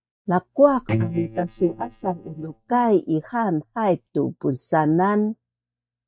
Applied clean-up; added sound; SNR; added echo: neural mask model DeepFilterNet 3.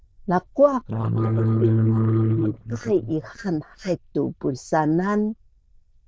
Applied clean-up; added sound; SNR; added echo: neural diffusion model UNIVERSE++.